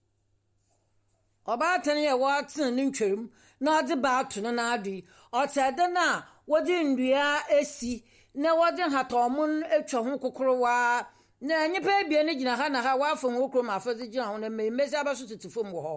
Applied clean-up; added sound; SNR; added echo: none; none; none; none.